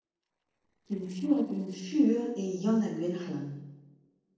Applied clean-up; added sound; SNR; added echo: neural separator model SepFormer DNS4.